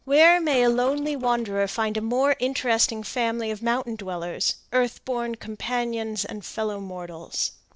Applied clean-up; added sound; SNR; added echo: neural separator model SepFormer DNS4.